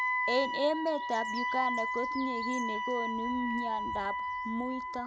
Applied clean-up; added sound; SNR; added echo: none; Wind instrument, woodwind instrument; 0 dB; none.